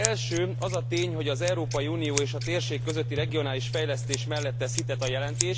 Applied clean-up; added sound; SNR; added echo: none; Scissors; 0 dB; none.